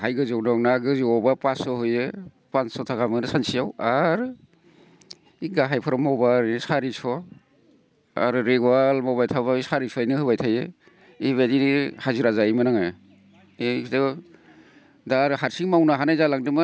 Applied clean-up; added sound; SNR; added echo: none; none; none; none.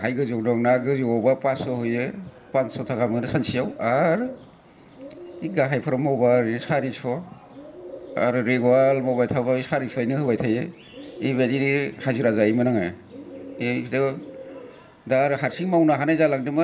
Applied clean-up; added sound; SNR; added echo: none; Bird; 18 dB; reverberation time 0.4 s.